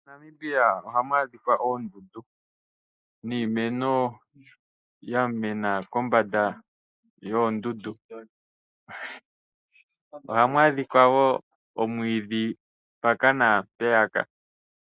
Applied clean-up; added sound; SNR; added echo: neural mask model Resemble Enhance denoiser.